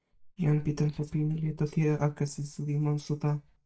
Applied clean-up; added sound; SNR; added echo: neural mask model DeepFilterNet 3.